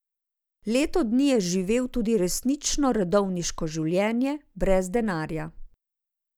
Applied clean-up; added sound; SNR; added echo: none; none; none; none.